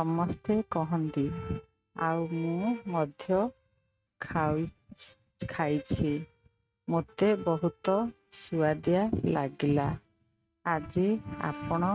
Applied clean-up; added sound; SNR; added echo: neural mask model RNNoise.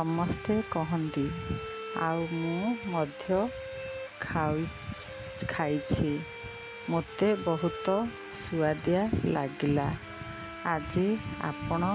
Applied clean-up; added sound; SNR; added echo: none; Bowed string instrument; 12 dB; none.